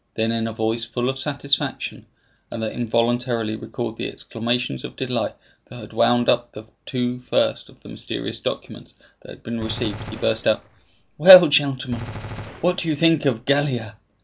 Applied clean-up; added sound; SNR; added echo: none; Gunshot, gunfire; 14 dB; none.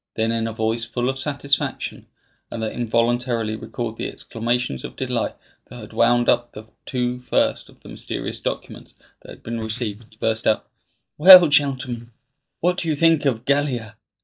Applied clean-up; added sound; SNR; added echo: neural mask model DeepFilterNet 3.